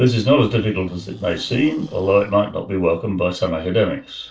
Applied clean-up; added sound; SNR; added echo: neural separator model SepFormer DNS4.